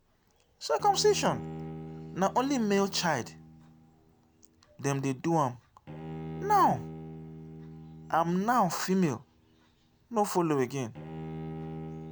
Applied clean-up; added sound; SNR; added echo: none; Bowed string instrument; 13 dB; none.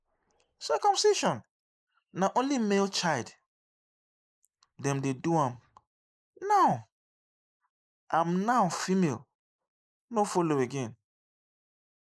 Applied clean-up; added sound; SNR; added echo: neural mask model Resemble Enhance denoiser.